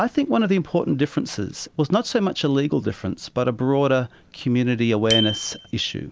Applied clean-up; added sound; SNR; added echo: none; Bicycle bell; 13 dB; none.